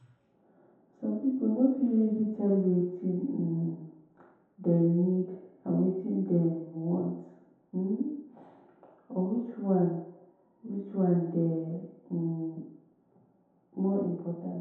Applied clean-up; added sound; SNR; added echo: none; none; none; reverberation time 0.8 s.